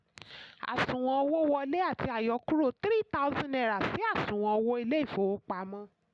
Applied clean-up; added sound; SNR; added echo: none; none; none; none.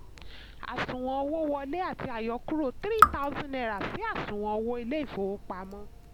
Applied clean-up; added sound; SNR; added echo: none; Raindrop / Drip; 1 dB; none.